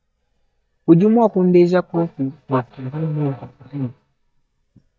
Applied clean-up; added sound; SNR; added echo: neural mask model DeepFilterNet 3.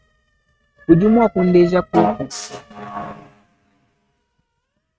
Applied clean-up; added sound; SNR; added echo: neural mask model RNNoise.